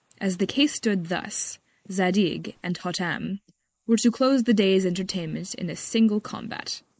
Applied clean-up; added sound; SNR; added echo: neural mask model Resemble Enhance denoiser.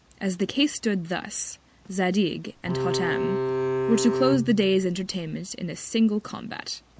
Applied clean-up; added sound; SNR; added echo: none; Bowed string instrument; 1 dB; none.